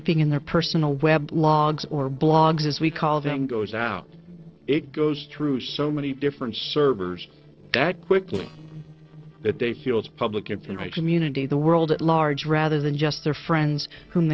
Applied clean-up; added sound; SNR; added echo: neural separator model SepFormer DNS4.